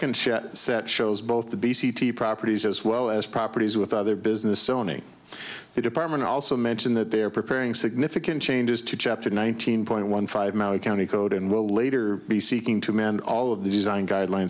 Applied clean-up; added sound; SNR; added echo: none; none; none; none.